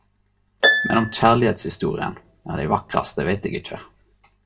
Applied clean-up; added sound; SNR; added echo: none; Harp; 4 dB; reverberation time 0.2 s.